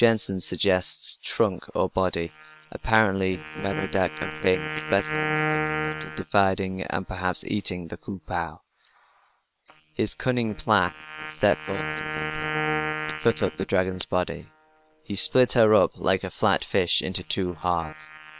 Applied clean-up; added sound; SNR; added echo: neural separator model SepFormer WHAM!.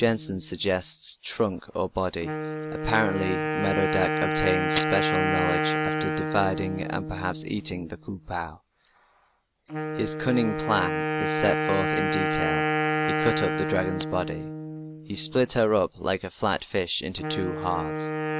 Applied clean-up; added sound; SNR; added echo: none; Wind instrument, woodwind instrument; 1 dB; none.